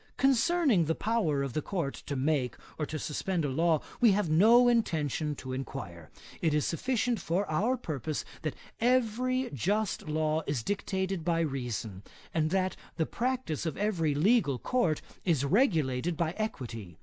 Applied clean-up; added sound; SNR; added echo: none; none; none; none.